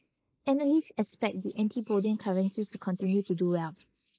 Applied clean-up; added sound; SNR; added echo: neural mask model Resemble Enhance denoiser.